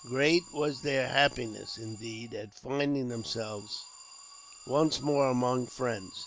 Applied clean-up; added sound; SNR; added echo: none; Alarm; 19 dB; none.